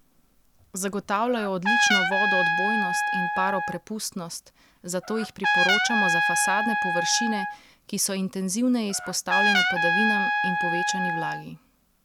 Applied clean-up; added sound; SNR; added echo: none; Trumpet; -3 dB; none.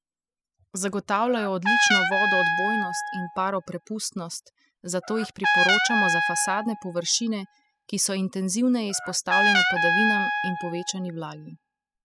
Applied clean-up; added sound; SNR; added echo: classical method spectral subtraction.